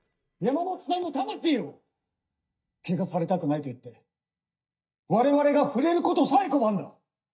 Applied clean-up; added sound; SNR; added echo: neural mask model DeepFilterNet 3.